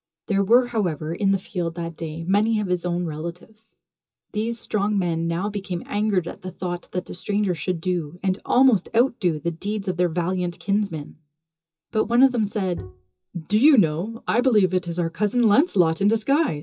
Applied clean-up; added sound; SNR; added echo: classical method WPE with log-MMSE.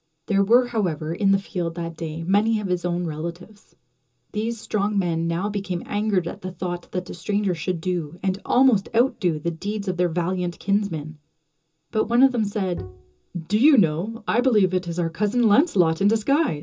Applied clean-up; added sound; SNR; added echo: none; Bowed string instrument; 15 dB; reverberation time 0.2 s.